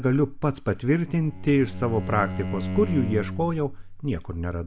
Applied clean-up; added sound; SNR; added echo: none; Bowed string instrument; 8 dB; none.